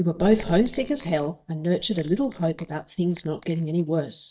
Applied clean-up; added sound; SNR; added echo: neural mask model DeepFilterNet 3.